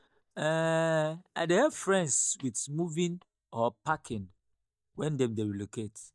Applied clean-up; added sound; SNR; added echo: neural mask model DeepFilterNet 3.